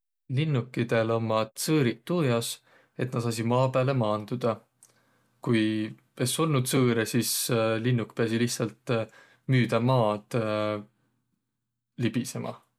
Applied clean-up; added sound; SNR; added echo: none; none; none; none.